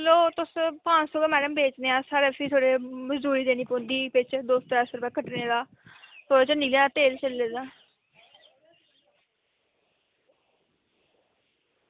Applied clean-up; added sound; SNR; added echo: none; none; none; none.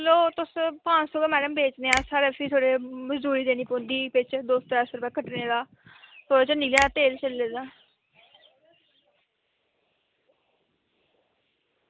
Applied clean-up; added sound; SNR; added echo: none; Finger snapping; 8 dB; none.